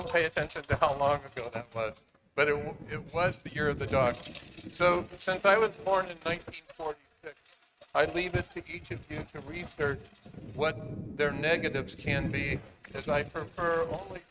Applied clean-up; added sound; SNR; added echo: neural mask model RNNoise.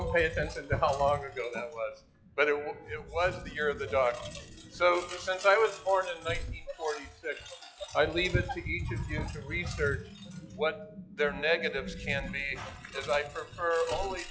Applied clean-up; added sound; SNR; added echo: classical method log-MMSE.